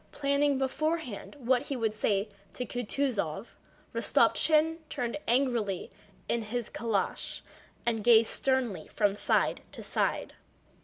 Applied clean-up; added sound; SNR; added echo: none; none; none; none.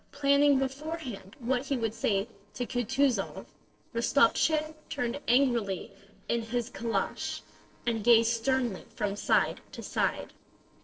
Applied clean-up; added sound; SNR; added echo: neural separator model SepFormer DNS4.